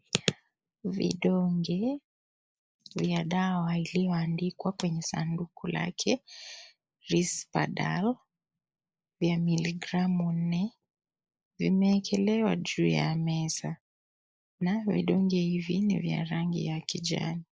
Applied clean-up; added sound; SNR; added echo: neural mask model Resemble Enhance denoiser.